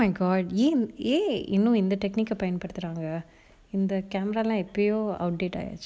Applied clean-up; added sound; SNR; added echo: none; none; none; none.